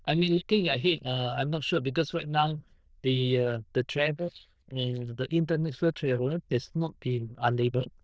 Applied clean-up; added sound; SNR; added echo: neural diffusion model UNIVERSE++.